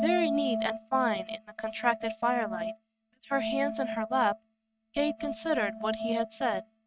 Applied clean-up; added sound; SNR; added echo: neural mask model RNNoise.